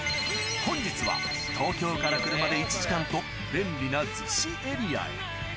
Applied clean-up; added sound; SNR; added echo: none; none; none; none.